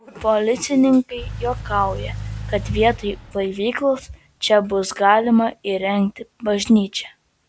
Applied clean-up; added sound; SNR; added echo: none; Engine / Car; 12 dB; none.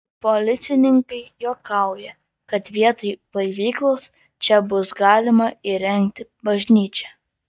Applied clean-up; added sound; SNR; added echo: neural mask model DeepFilterNet 3.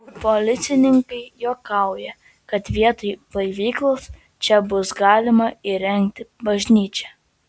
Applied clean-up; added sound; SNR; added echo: none; none; none; none.